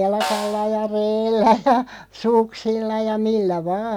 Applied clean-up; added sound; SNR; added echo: none; Snare drum; 13 dB; none.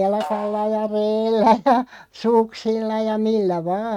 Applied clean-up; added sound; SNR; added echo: neural mask model RNNoise.